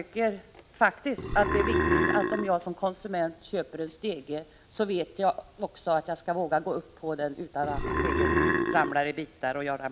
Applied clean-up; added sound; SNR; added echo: none; Burping, eructation; -3 dB; none.